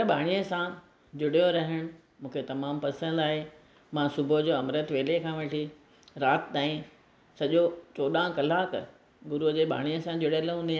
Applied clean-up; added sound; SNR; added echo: none; none; none; none.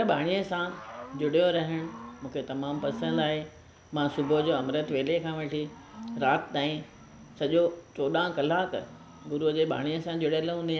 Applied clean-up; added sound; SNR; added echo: none; Cricket / Growling; 15 dB; none.